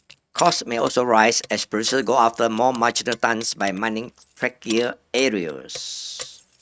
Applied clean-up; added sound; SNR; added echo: neural mask model RNNoise.